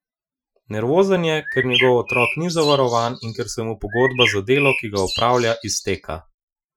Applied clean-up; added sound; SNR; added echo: classical method Wiener filter.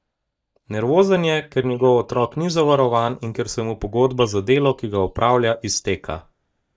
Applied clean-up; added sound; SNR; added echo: neural mask model DeepFilterNet 3.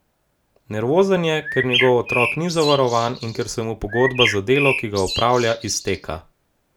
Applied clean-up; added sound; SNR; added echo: none; Bird; 5 dB; none.